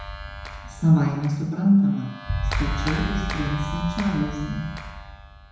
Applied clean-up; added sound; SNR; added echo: none; Clapping; 6 dB; reverberation time 1.0 s.